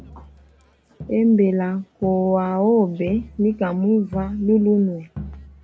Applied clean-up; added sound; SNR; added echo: none; Crowd; 19 dB; none.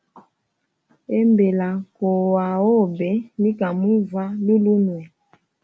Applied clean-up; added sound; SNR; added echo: none; none; none; none.